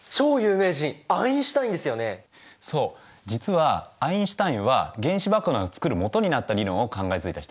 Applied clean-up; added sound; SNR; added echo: none; none; none; none.